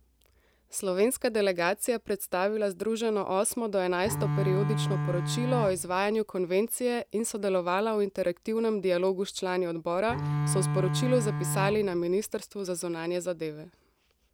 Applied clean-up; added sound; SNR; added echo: none; Bowed string instrument; 1 dB; none.